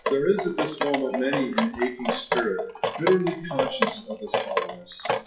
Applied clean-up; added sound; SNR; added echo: classical method WPE with log-MMSE.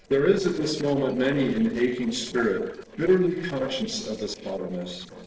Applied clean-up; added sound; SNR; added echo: neural separator model SepFormer DNS4.